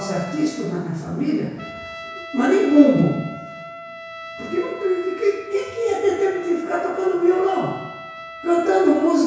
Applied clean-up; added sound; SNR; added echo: none; Trumpet; 16 dB; reverberation time 1.1 s.